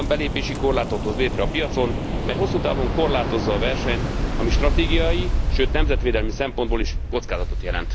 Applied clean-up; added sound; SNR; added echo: none; Waves, surf; -2 dB; none.